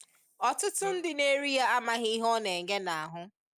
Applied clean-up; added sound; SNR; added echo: none; Wind instrument, woodwind instrument; 17 dB; none.